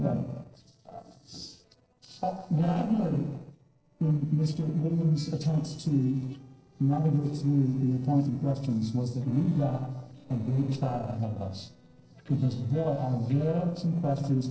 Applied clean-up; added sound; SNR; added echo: neural separator model SepFormer DNS4.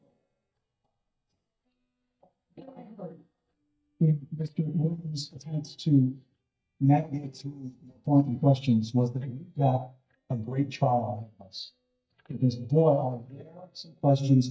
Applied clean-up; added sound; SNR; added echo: neural mask model DeepFilterNet 3.